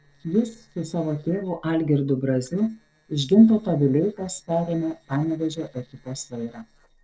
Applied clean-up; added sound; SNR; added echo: neural separator model SepFormer DNS4.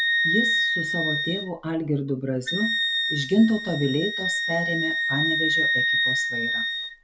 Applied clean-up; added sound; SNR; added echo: none; Wind instrument, woodwind instrument; -2 dB; none.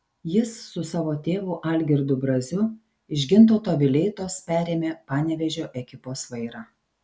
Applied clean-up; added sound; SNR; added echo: none; none; none; none.